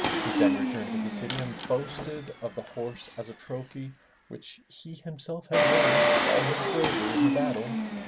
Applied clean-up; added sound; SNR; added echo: none; Engine; -5 dB; none.